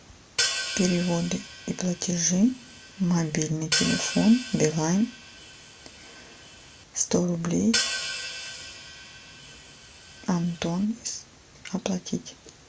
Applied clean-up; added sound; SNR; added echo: none; Hi-hat; 6 dB; none.